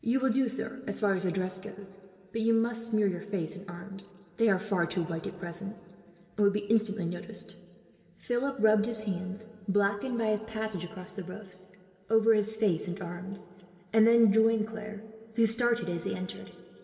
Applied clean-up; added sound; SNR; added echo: none; none; none; reverberation time 2.3 s.